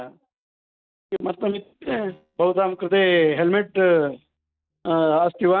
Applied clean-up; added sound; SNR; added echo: neural mask model DeepFilterNet 3.